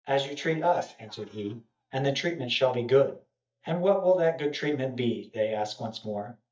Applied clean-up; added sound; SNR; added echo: neural mask model DeepFilterNet 3.